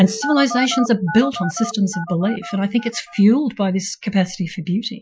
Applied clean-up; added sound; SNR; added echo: classical method Wiener filter.